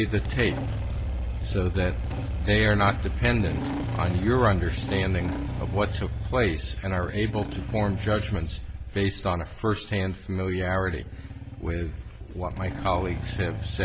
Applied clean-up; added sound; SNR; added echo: none; Engine starting / Motorcycle; 4 dB; none.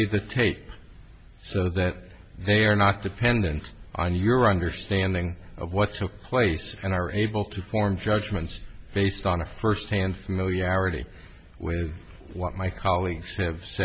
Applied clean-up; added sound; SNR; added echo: none; none; none; none.